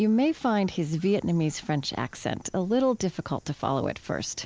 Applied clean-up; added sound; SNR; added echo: none; none; none; none.